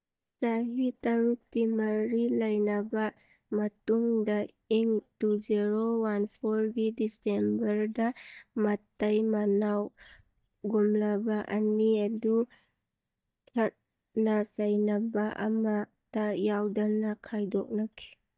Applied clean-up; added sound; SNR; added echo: neural mask model DeepFilterNet 3.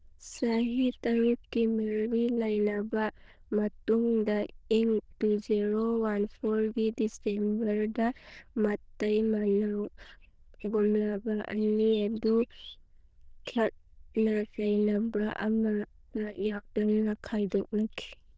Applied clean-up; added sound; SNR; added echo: neural diffusion model UNIVERSE++.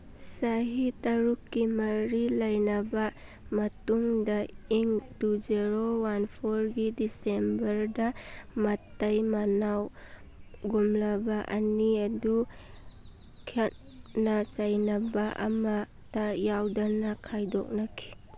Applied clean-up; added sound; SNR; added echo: none; none; none; none.